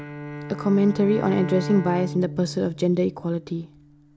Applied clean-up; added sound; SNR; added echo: none; Bowed string instrument; 10 dB; none.